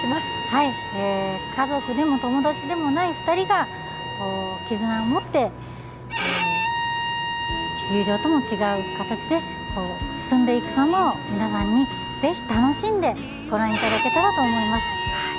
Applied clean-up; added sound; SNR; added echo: none; Bowed string instrument; 6 dB; none.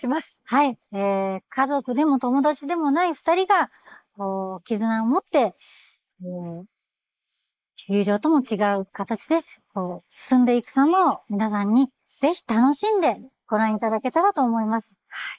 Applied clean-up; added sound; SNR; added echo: neural mask model Resemble Enhance denoiser.